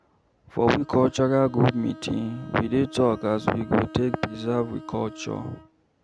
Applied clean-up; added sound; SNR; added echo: none; Bowed string instrument; 19 dB; none.